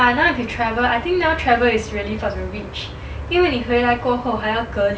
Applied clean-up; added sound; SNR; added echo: none; none; none; none.